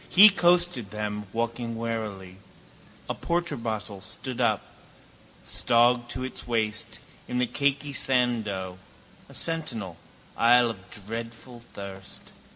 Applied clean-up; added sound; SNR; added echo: none; none; none; none.